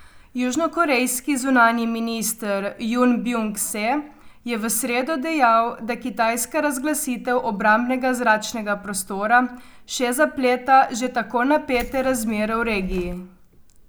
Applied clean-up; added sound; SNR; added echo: none; Keys jangling; 14 dB; none.